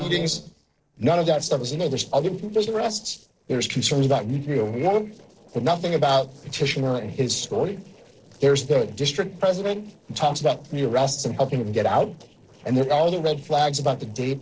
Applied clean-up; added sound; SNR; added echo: neural separator model SepFormer DNS4.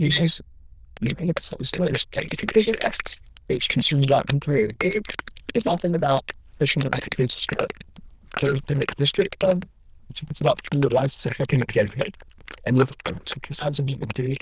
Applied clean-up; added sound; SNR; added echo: neural diffusion model UNIVERSE++.